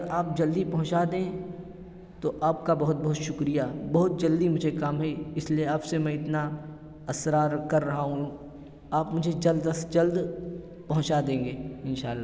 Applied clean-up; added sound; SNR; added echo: none; none; none; none.